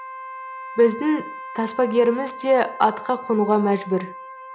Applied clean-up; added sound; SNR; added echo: none; Wind instrument, woodwind instrument; 14 dB; none.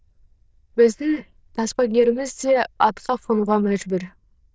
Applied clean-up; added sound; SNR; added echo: neural diffusion model UNIVERSE++.